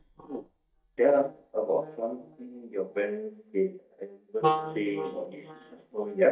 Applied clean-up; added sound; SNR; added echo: neural mask model DeepFilterNet 3.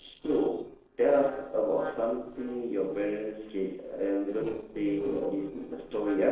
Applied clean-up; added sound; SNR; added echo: neural separator model SepFormer DNS4.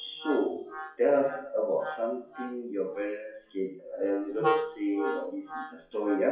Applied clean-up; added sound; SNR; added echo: classical method WPE with log-MMSE.